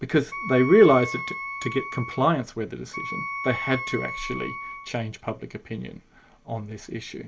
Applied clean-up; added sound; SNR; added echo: none; Wind instrument, woodwind instrument; 8 dB; reverberation time 0.2 s.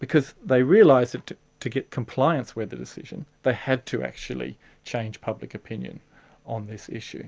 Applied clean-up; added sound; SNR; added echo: none; none; none; none.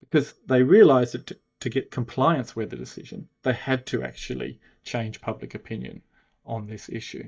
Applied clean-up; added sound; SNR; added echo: neural mask model DeepFilterNet 3.